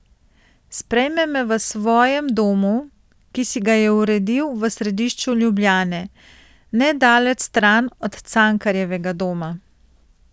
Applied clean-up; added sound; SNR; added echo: none; none; none; none.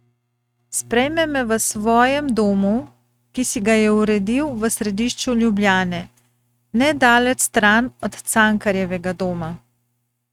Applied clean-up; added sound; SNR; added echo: neural mask model RNNoise.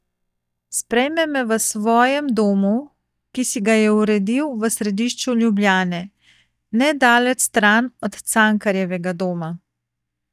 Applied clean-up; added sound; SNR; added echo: neural mask model DeepFilterNet 3.